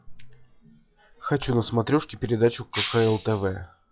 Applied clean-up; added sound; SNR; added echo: classical method log-MMSE.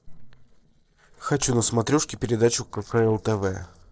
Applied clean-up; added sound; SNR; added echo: neural separator model SepFormer DNS4.